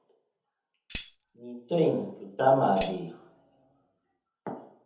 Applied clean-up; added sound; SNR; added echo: none; Tambourine; 1 dB; reverberation time 0.7 s.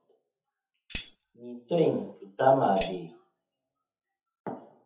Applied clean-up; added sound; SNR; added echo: classical method WPE with log-MMSE.